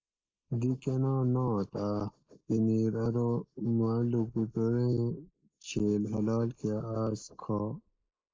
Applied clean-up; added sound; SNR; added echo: neural mask model Resemble Enhance denoiser.